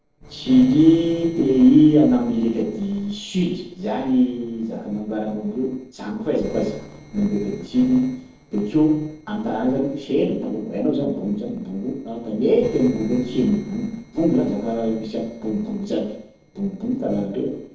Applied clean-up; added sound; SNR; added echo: neural separator model SepFormer DNS4.